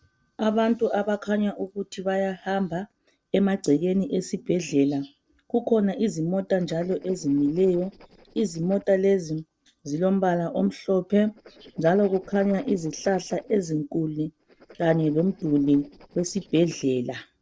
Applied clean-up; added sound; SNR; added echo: neural separator model SepFormer DNS4.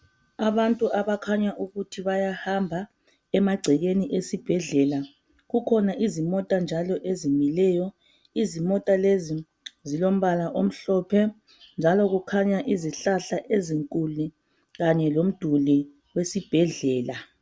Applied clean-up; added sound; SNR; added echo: none; none; none; none.